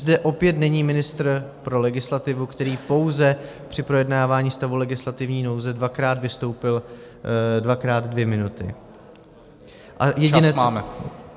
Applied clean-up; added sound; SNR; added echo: none; none; none; none.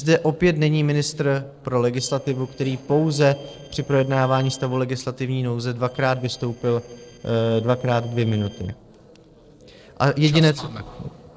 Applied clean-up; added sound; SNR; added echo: neural separator model SepFormer DNS4.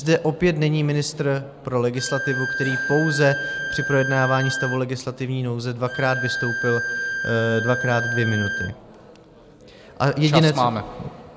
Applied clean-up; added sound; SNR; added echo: none; Bowed string instrument; 5 dB; none.